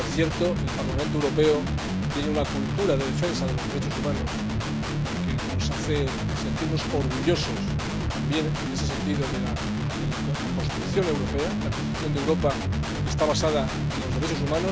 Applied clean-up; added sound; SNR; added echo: none; Guitar; -2 dB; none.